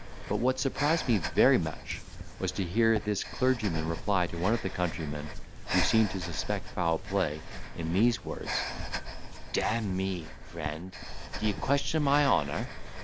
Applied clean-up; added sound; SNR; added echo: none; Breathing; 5 dB; none.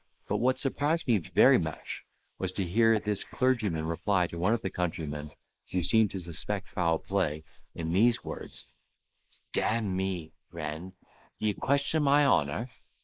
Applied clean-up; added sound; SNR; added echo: neural mask model Resemble Enhance denoiser.